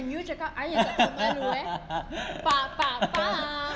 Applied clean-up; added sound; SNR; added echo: none; none; none; none.